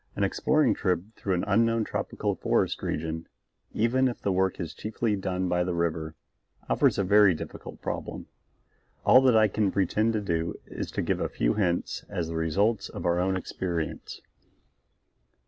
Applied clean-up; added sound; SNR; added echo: none; none; none; none.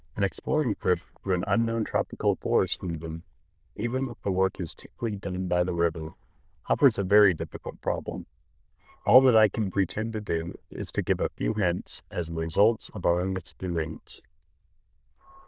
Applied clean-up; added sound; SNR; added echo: neural diffusion model UNIVERSE++.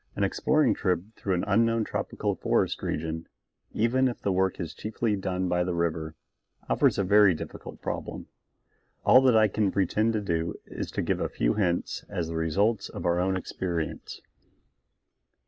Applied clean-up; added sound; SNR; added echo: neural mask model Resemble Enhance denoiser.